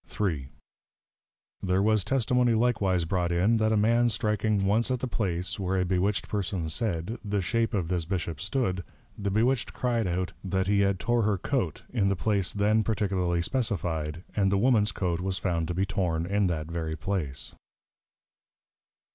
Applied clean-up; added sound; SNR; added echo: none; none; none; none.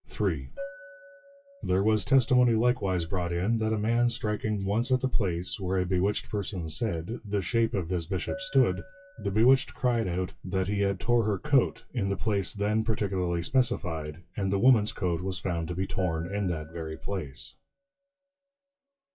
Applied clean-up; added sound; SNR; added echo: classical method WPE with log-MMSE.